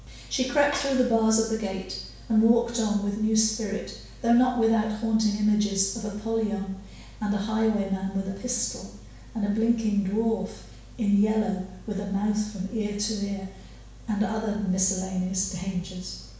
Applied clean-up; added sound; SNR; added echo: none; none; none; reverberation time 0.7 s.